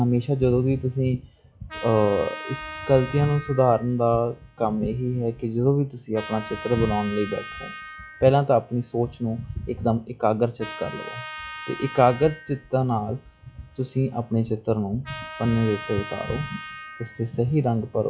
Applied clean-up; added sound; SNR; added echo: classical method log-MMSE.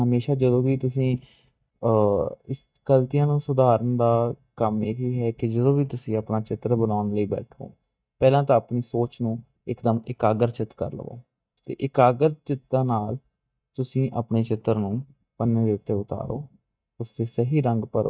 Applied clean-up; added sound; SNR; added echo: neural mask model DeepFilterNet 3.